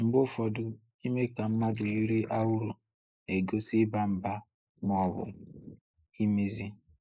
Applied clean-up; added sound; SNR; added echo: neural mask model Resemble Enhance denoiser.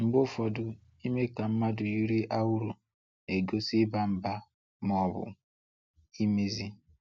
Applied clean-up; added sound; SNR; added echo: none; none; none; none.